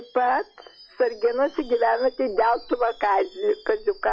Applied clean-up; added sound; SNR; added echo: classical method log-MMSE.